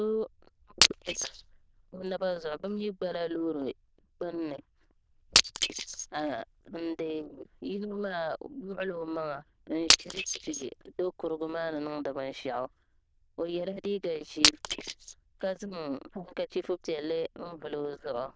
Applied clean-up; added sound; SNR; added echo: neural diffusion model UNIVERSE++.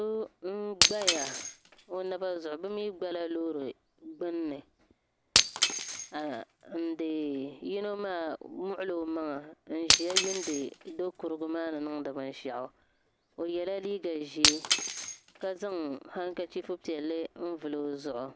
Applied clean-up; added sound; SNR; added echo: none; Shatter; -1 dB; none.